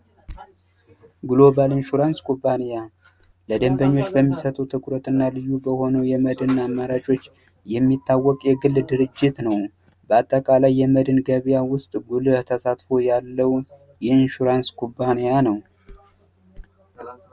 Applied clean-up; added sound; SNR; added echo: none; none; none; none.